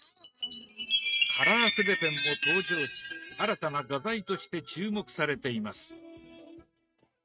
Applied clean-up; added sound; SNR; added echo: neural mask model RNNoise.